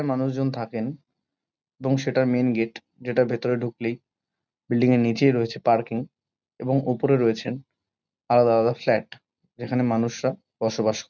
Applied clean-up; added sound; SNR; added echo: none; none; none; none.